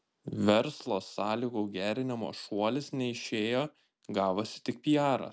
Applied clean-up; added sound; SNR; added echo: none; none; none; none.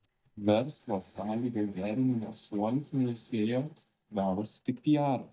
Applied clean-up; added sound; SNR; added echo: neural mask model DeepFilterNet 3.